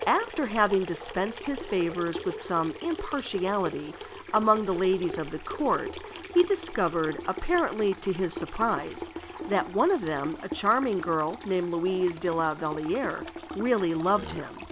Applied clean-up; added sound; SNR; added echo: none; Burping, eructation + Sink (filling or washing) / Water tap, faucet; 11 dB; none.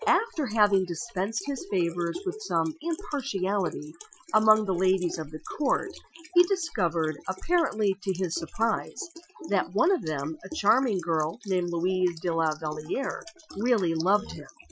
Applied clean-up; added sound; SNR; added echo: classical method Wiener filter.